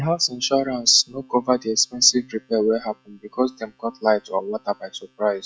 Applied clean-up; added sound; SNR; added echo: classical method log-MMSE.